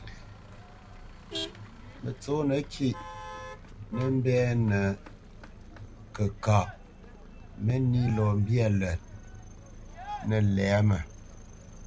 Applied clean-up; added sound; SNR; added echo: none; Motor vehicle (road) + Purr; 15 dB; none.